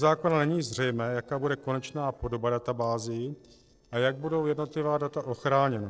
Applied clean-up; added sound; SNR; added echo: neural separator model SepFormer DNS4.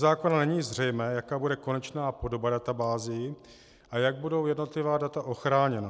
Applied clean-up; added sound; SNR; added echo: none; none; none; none.